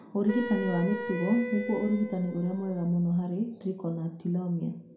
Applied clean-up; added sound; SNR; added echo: none; Wind instrument, woodwind instrument; 8 dB; reverberation time 0.4 s.